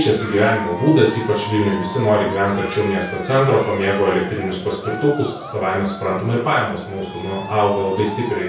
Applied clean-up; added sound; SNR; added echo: none; Cheering; 13 dB; reverberation time 0.6 s.